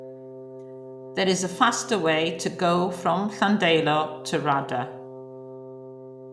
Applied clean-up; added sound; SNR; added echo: none; Wind instrument, woodwind instrument; 14 dB; none.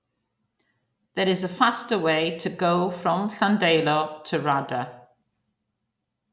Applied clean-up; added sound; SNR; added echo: none; none; none; none.